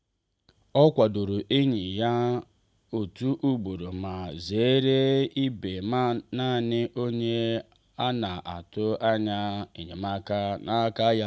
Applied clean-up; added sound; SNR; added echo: none; none; none; none.